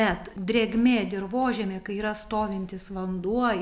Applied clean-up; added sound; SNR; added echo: none; none; none; none.